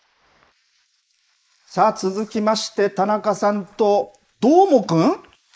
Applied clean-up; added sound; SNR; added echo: neural mask model Resemble Enhance denoiser.